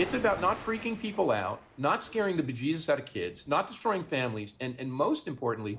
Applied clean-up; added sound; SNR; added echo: none; Thunder; 18 dB; none.